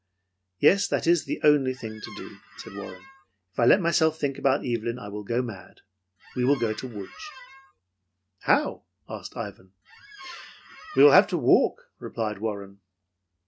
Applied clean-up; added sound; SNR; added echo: none; Squeak; 18 dB; none.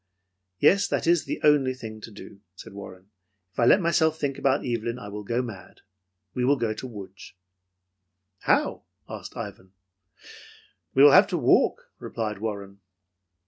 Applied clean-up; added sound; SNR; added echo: none; none; none; none.